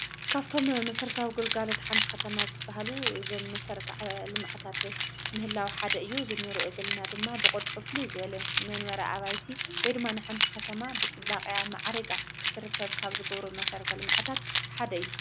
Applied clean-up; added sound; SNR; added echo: none; Keys jangling; -2 dB; none.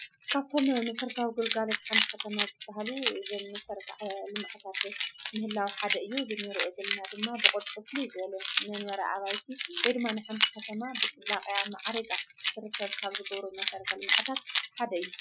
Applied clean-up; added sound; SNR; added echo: classical method Wiener filter.